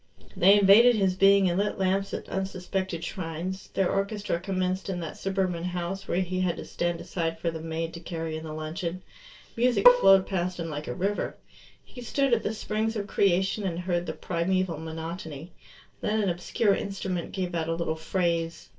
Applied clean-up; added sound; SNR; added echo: neural separator model SepFormer DNS4.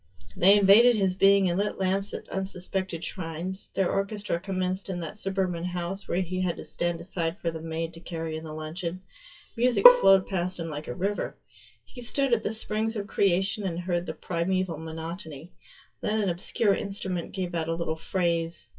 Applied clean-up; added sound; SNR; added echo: classical method WPE with log-MMSE.